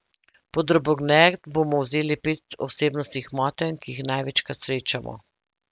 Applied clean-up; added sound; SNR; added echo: none; none; none; none.